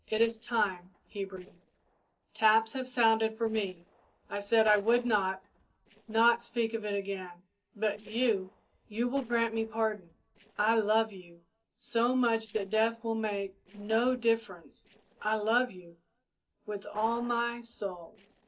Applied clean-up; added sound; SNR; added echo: neural separator model SepFormer DNS4.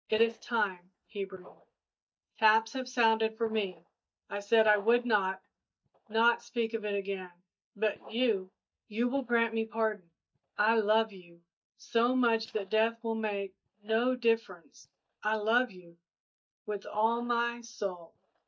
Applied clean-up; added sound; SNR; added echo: neural mask model DeepFilterNet 3.